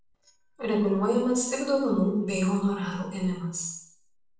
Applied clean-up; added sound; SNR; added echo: neural separator model SepFormer DNS4.